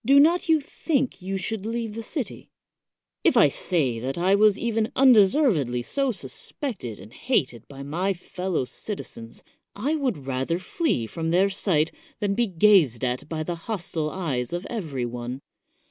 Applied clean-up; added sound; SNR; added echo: none; none; none; none.